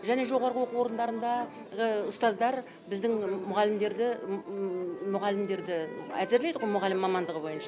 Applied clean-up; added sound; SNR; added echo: none; Wind instrument, woodwind instrument; 17 dB; none.